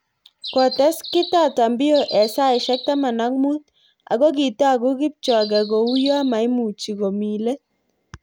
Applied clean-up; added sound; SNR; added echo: none; Bird; 13 dB; none.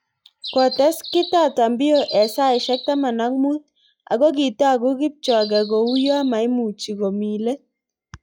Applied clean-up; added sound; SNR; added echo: classical method log-MMSE.